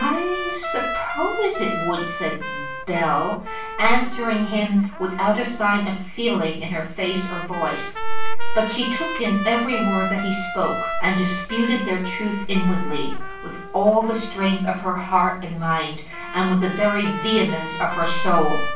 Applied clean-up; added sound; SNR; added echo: none; Trumpet; 10 dB; reverberation time 0.3 s.